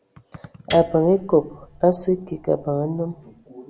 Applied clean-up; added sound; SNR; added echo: none; Piano; 18 dB; none.